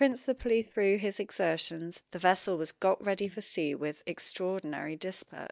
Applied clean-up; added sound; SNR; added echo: neural mask model DeepFilterNet 3.